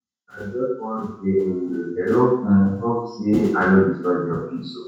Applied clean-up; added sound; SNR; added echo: none; none; none; reverberation time 0.6 s.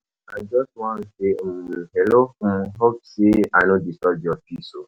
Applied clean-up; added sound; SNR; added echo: none; none; none; none.